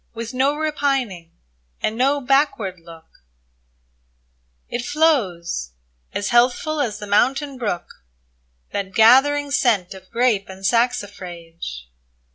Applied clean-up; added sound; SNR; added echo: none; none; none; none.